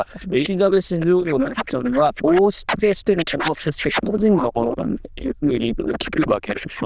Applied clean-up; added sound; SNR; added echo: neural diffusion model UNIVERSE++.